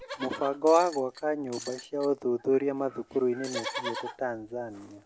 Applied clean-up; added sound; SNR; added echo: none; Shatter + Livestock, farm animals, working animals; 13 dB; none.